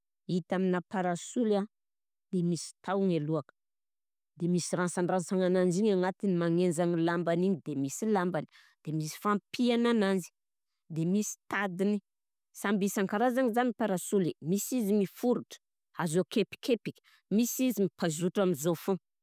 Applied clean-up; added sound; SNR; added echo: none; none; none; none.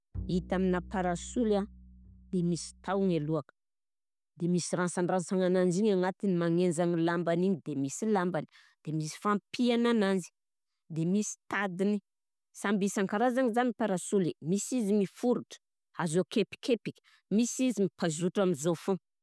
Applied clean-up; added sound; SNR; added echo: none; Bowed string instrument; 16 dB; none.